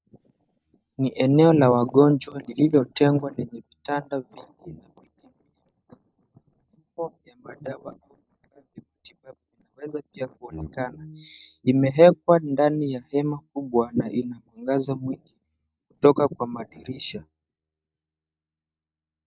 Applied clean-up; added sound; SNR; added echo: neural mask model DeepFilterNet 3.